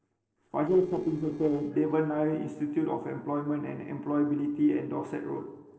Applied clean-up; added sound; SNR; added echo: neural separator model SepFormer DNS4.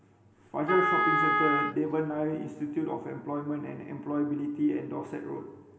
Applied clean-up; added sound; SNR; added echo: none; Wind instrument, woodwind instrument; -3 dB; reverberation time 1.9 s.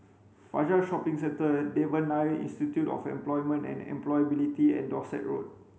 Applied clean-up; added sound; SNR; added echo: none; none; none; none.